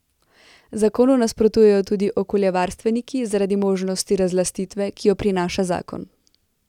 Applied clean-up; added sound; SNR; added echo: none; none; none; none.